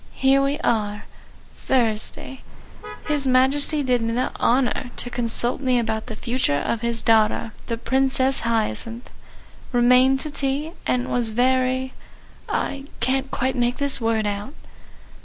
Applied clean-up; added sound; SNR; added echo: none; Motor vehicle (road); 20 dB; none.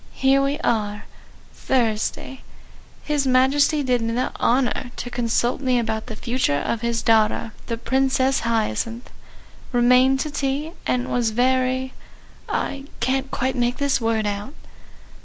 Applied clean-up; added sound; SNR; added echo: none; none; none; none.